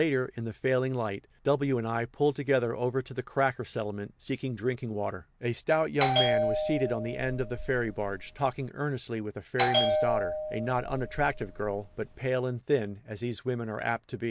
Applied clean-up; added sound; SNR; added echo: none; Bell; 0 dB; none.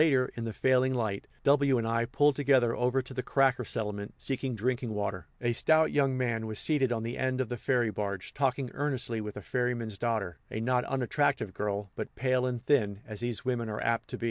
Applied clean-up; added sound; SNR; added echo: none; none; none; none.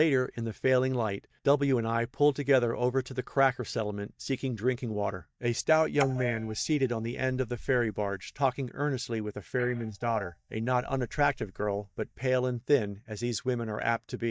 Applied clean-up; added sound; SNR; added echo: neural mask model DeepFilterNet 3.